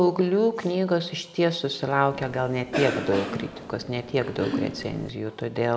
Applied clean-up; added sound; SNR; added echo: none; Cough; 7 dB; none.